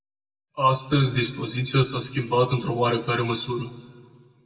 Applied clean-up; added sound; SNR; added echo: none; none; none; reverberation time 1.4 s.